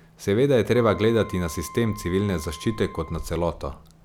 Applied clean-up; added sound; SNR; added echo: none; Wind instrument, woodwind instrument; 19 dB; none.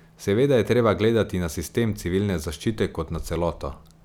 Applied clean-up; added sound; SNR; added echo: none; none; none; none.